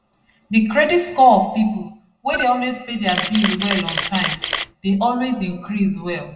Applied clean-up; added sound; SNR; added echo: none; Camera; 6 dB; reverberation time 0.1 s.